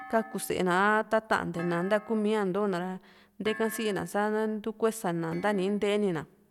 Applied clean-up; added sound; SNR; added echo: none; Thump, thud; 19 dB; none.